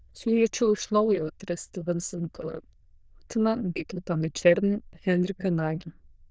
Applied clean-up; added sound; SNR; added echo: neural diffusion model UNIVERSE++.